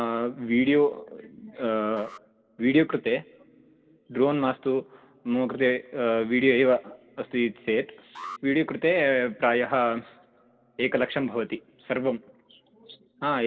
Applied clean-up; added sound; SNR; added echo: neural separator model SepFormer DNS4.